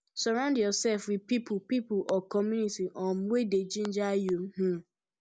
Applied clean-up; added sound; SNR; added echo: none; none; none; none.